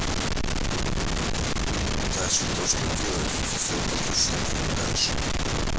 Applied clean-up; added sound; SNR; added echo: none; none; none; none.